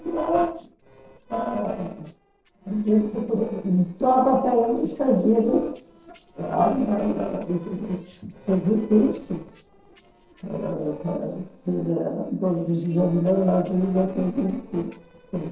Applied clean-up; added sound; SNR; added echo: neural separator model SepFormer DNS4.